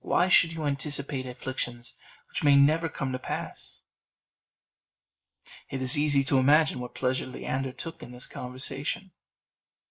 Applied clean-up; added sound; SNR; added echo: neural mask model Resemble Enhance denoiser.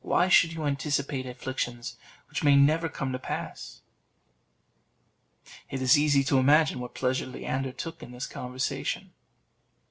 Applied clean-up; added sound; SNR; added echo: none; none; none; none.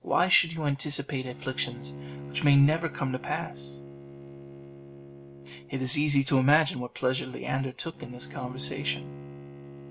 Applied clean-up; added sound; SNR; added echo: none; Bowed string instrument; 15 dB; none.